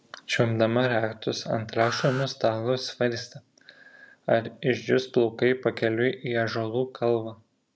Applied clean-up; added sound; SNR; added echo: none; Alarm; 14 dB; none.